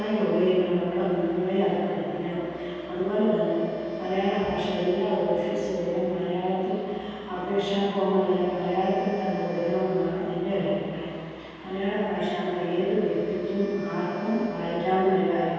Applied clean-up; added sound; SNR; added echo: none; Wind instrument, woodwind instrument; 16 dB; reverberation time 2.1 s.